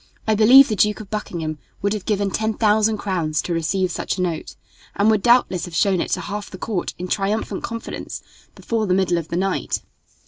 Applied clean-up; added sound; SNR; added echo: none; none; none; none.